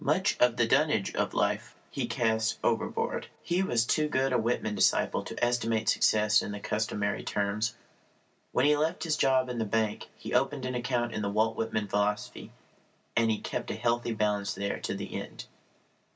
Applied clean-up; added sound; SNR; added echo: none; none; none; none.